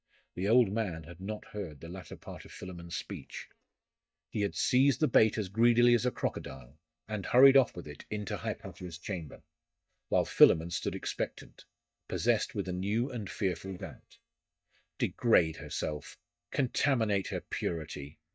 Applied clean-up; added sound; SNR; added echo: neural mask model DeepFilterNet 3.